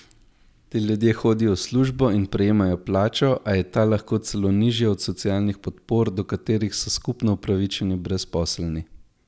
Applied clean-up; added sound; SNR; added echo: none; none; none; none.